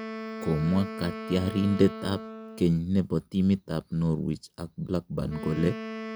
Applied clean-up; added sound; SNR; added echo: none; Wind instrument, woodwind instrument; 12 dB; none.